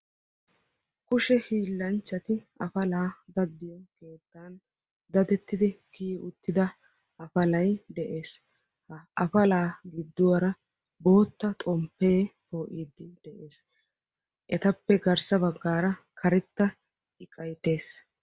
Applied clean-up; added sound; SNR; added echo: none; none; none; none.